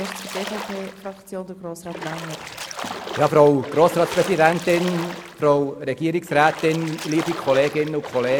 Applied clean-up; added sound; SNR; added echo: none; Splash, splatter; 12 dB; none.